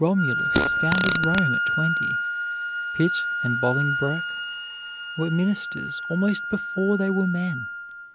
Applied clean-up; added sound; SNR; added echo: none; Fart + Wind instrument, woodwind instrument; 0 dB; none.